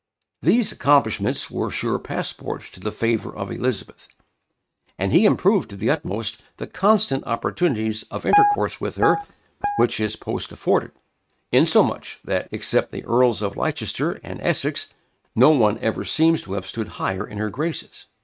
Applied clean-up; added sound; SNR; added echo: neural mask model RNNoise.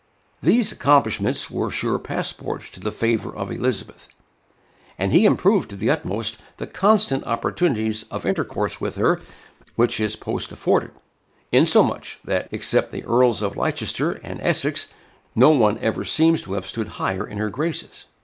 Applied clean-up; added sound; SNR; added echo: neural mask model Resemble Enhance denoiser.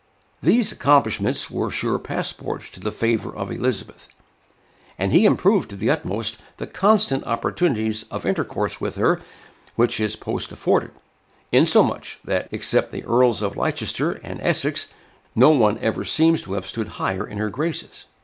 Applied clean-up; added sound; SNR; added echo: none; none; none; none.